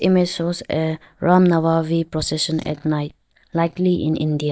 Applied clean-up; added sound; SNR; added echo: neural mask model DeepFilterNet 3.